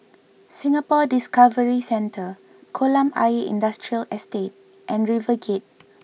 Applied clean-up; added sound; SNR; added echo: none; none; none; none.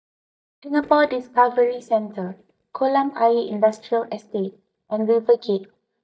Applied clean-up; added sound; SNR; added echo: neural mask model DeepFilterNet 3.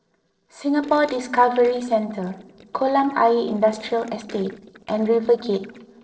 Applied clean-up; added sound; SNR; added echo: neural separator model SepFormer DNS4.